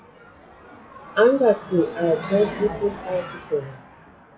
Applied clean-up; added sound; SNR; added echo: classical method WPE with log-MMSE.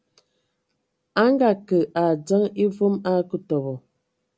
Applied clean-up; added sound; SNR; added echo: none; none; none; none.